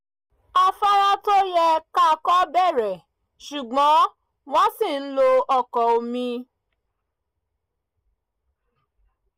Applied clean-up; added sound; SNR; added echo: none; none; none; none.